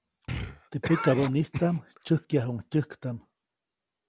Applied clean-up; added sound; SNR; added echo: none; Cough; 9 dB; none.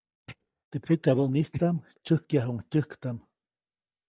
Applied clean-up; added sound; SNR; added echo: neural mask model DeepFilterNet 3.